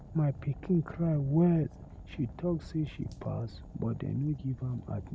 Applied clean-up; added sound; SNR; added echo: none; Fire; 15 dB; none.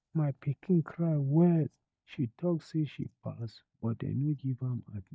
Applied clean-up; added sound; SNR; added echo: neural mask model DeepFilterNet 3.